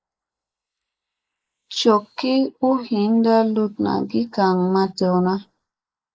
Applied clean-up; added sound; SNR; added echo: neural mask model Resemble Enhance denoiser.